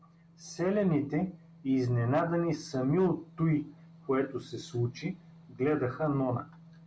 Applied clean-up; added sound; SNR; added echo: none; none; none; none.